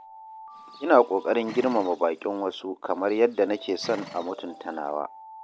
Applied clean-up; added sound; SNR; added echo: none; Livestock, farm animals, working animals + Alarm; 19 dB; none.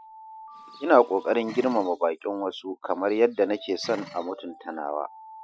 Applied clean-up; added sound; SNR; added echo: classical method Wiener filter.